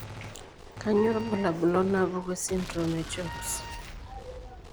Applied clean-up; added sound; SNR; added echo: none; Gunshot, gunfire + Wind instrument, woodwind instrument; 11 dB; none.